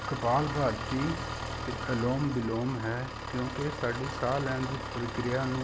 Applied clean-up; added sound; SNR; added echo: none; Engine; 5 dB; none.